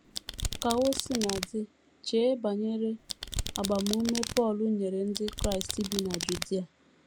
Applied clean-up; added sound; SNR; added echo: none; Domestic sounds, home sounds; 5 dB; none.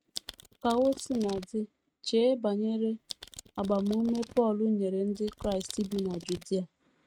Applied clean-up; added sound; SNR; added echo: neural mask model RNNoise.